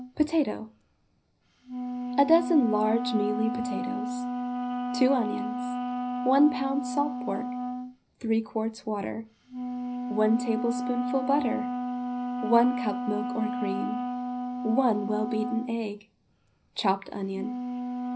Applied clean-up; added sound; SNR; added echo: none; Wind instrument, woodwind instrument; 4 dB; reverberation time 0.4 s.